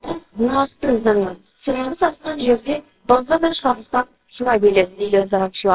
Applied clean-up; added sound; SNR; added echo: neural separator model SepFormer WHAMR!.